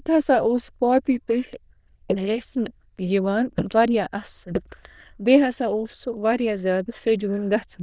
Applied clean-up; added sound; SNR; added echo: neural diffusion model UNIVERSE++.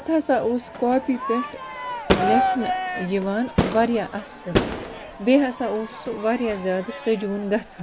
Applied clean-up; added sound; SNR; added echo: none; Crowd / Fireworks; 4 dB; none.